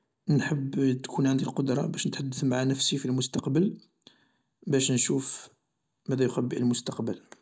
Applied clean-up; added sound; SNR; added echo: none; none; none; none.